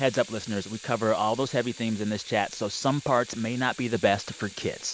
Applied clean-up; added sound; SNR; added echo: none; Sink (filling or washing) / Water tap, faucet; 18 dB; none.